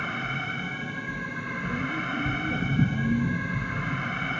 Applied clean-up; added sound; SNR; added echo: none; Alarm; 3 dB; reverberation time 0.3 s.